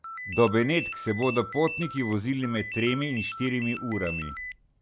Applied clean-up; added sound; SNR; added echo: none; Ringtone; 9 dB; none.